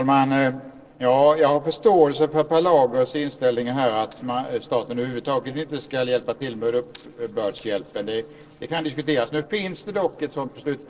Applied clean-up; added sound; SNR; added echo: neural separator model SepFormer DNS4.